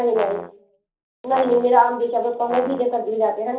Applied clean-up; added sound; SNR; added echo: none; Brass instrument; 14 dB; reverberation time 0.4 s.